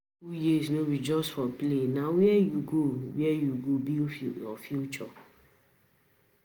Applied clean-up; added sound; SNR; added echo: none; none; none; none.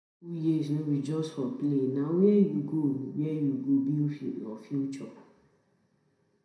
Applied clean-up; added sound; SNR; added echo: none; none; none; reverberation time 0.5 s.